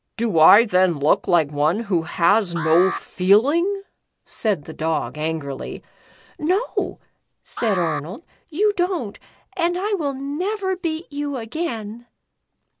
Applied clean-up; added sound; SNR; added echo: none; Alarm; 10 dB; none.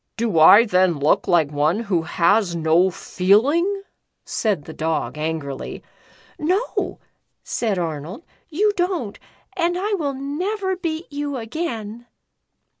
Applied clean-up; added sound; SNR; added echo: none; none; none; none.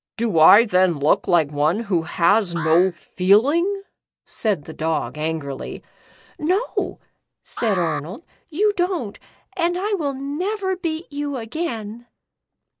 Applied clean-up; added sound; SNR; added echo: neural mask model DeepFilterNet 3.